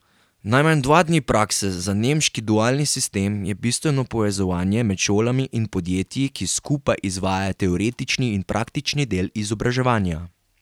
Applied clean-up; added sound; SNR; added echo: none; none; none; none.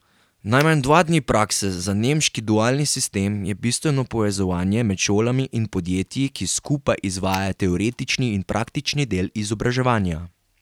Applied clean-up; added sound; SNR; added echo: none; Finger snapping; 16 dB; none.